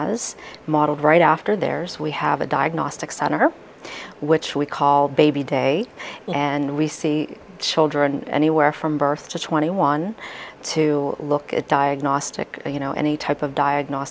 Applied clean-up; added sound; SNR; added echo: none; none; none; none.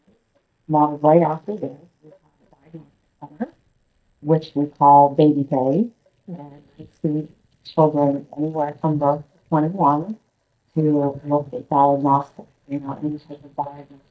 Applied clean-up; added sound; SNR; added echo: neural mask model DeepFilterNet 3.